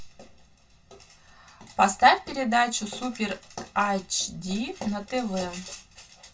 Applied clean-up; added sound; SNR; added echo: none; none; none; reverberation time 0.1 s.